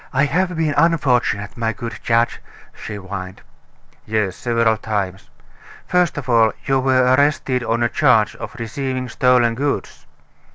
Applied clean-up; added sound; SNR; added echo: none; none; none; none.